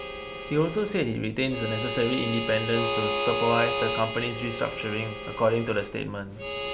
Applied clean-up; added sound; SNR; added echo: none; Harmonica; 4 dB; none.